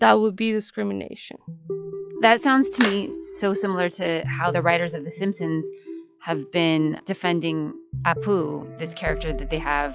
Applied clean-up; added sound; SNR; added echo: classical method log-MMSE.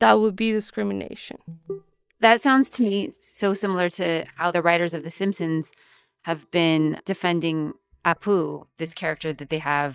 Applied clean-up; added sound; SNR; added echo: neural mask model DeepFilterNet 3.